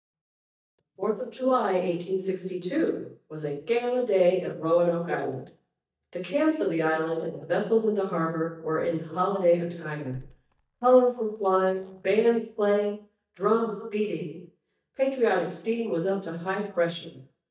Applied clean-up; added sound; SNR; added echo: neural mask model DeepFilterNet 3.